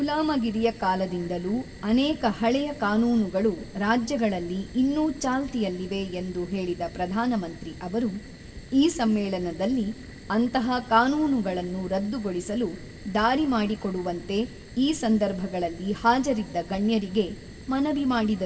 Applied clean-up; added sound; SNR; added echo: none; Fire; 17 dB; reverberation time 0.8 s.